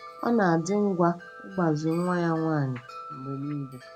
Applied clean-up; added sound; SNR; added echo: none; Wind chime; 18 dB; none.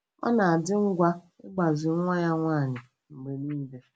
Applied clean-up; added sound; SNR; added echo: none; none; none; none.